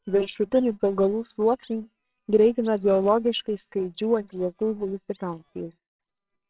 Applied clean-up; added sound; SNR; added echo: neural separator model SepFormer WHAMR!.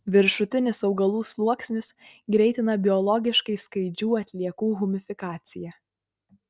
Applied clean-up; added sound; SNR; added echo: none; none; none; none.